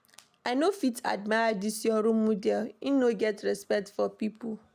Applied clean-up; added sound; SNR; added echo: none; none; none; none.